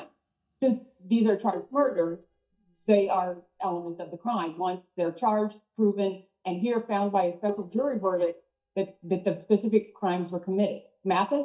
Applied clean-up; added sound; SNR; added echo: neural mask model DeepFilterNet 3.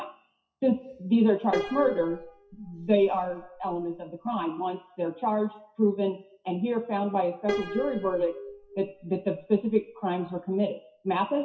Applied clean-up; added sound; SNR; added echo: classical method WPE with log-MMSE.